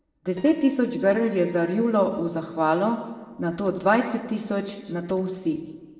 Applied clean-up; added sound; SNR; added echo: neural separator model SepFormer DNS4.